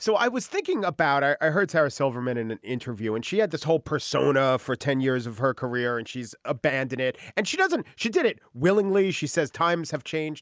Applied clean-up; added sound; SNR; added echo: none; none; none; none.